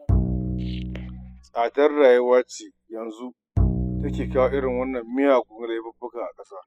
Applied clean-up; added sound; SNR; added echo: classical method spectral subtraction.